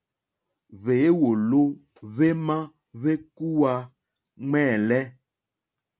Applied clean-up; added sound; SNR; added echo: none; none; none; none.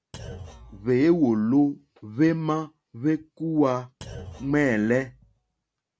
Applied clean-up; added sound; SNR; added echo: none; Thump, thud; 19 dB; none.